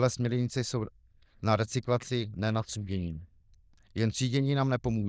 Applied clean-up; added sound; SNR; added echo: neural diffusion model UNIVERSE++.